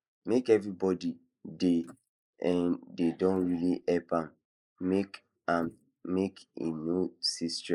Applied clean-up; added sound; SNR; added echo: neural mask model Resemble Enhance denoiser.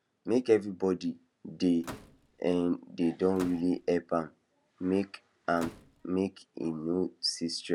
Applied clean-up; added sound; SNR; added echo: none; Slam / Microwave oven; 16 dB; none.